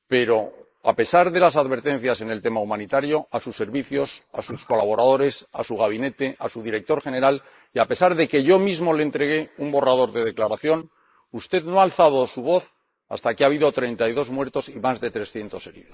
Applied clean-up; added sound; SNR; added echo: neural mask model Resemble Enhance denoiser.